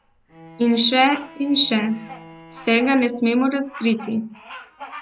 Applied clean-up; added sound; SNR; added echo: none; Bird vocalization, bird call, bird song + Bowed string instrument; 19 dB; none.